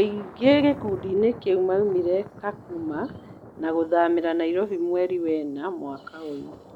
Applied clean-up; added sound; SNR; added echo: none; Thunder; 18 dB; none.